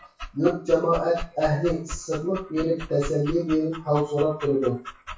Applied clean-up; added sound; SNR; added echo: classical method WPE with log-MMSE.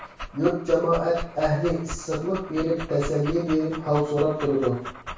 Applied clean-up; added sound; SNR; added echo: none; Dog; 12 dB; reverberation time 0.6 s.